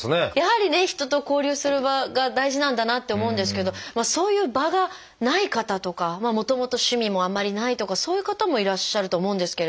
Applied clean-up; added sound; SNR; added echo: none; none; none; none.